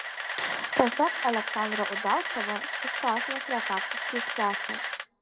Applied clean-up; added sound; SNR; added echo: none; Camera; 1 dB; reverberation time 1.0 s.